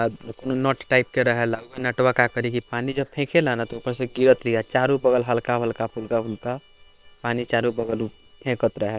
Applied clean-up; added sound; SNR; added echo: neural separator model SepFormer WHAM!.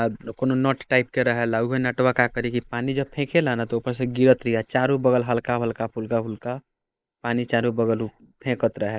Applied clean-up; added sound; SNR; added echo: neural mask model Resemble Enhance denoiser.